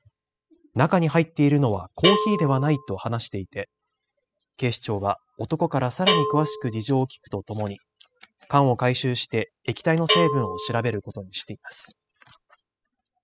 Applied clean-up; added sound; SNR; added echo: classical method spectral subtraction.